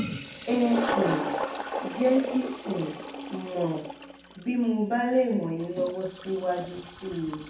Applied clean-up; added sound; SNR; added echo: none; Toilet flush; 6 dB; reverberation time 0.6 s.